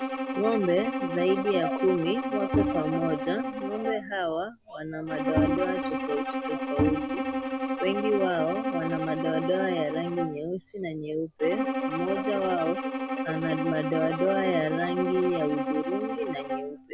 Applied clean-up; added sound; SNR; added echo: none; Bowed string instrument + Bowed string instrument; 1 dB; none.